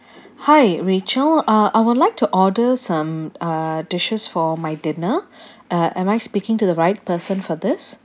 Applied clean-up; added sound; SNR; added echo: none; none; none; none.